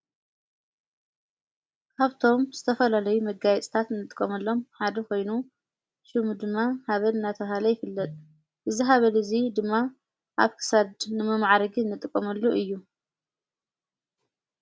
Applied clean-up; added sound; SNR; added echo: none; none; none; none.